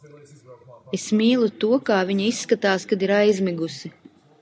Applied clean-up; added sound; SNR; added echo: none; none; none; none.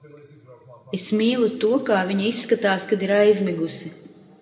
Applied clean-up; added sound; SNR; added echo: none; none; none; reverberation time 1.2 s.